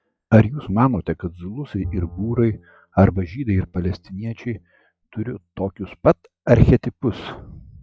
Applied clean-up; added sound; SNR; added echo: classical method log-MMSE.